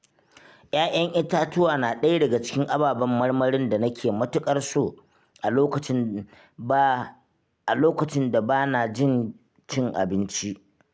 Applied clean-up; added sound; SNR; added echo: none; none; none; none.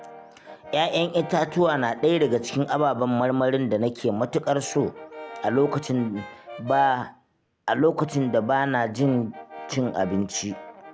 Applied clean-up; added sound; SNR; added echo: none; Brass instrument; 17 dB; none.